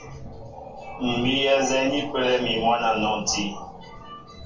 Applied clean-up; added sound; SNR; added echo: none; none; none; reverberation time 0.3 s.